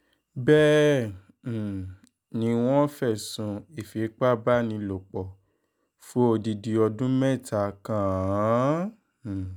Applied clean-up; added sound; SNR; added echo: none; none; none; none.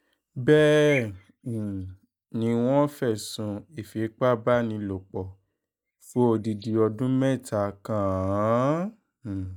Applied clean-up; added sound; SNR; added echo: neural mask model DeepFilterNet 3.